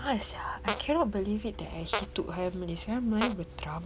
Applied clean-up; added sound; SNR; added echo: none; Fart; 8 dB; none.